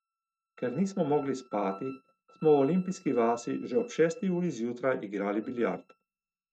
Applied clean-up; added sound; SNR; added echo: neural mask model RNNoise.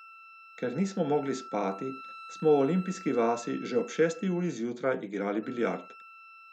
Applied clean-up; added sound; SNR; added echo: none; Wind instrument, woodwind instrument; 18 dB; none.